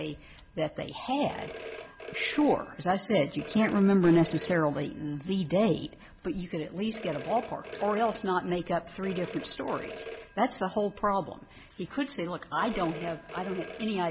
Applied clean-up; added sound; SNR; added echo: none; Telephone; 13 dB; none.